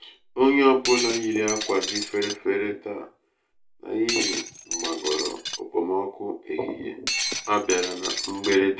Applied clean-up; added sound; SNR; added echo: none; Shatter; 4 dB; reverberation time 0.2 s.